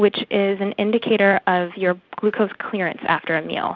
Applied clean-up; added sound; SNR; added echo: none; none; none; none.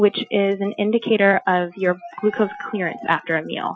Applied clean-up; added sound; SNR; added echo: classical method Wiener filter.